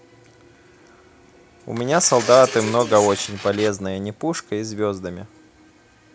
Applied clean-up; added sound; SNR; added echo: none; Tearing; 13 dB; none.